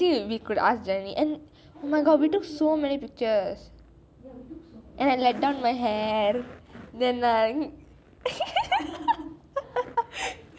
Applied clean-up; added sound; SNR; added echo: none; none; none; none.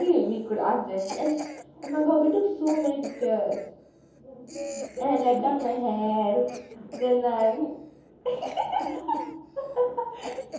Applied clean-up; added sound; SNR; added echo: none; Cough; 15 dB; reverberation time 0.7 s.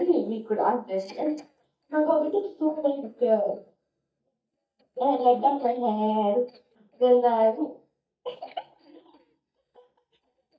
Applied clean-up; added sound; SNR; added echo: neural mask model DeepFilterNet 3.